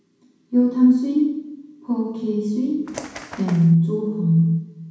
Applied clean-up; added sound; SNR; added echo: none; Bird; 16 dB; reverberation time 1.2 s.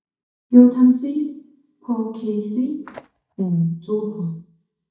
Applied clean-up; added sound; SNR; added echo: neural mask model DeepFilterNet 3.